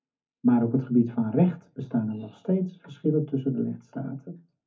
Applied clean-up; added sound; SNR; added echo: none; none; none; reverberation time 0.3 s.